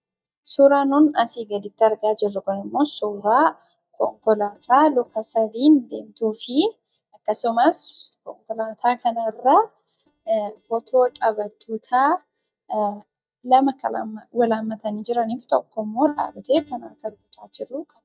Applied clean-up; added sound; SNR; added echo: neural mask model DeepFilterNet 3.